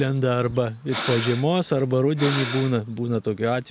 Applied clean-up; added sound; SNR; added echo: none; Breathing; 9 dB; none.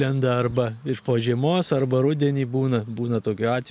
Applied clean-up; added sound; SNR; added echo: none; none; none; none.